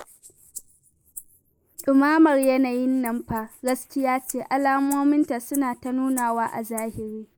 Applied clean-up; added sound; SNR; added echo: neural mask model Resemble Enhance denoiser.